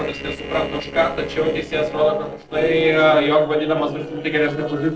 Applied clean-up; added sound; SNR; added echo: neural separator model SepFormer DNS4.